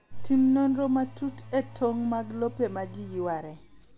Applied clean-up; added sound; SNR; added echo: none; Engine / Domestic sounds, home sounds; 19 dB; none.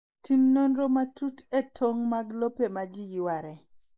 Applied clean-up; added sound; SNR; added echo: neural mask model Resemble Enhance denoiser.